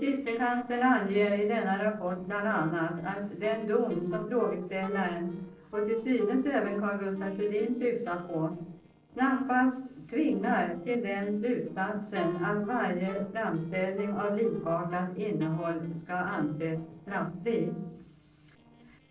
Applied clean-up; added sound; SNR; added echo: neural separator model SepFormer DNS4.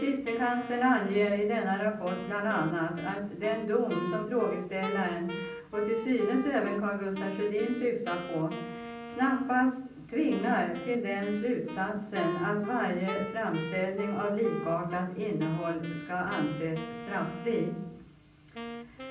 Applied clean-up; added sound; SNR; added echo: none; Wind instrument, woodwind instrument; 11 dB; reverberation time 0.6 s.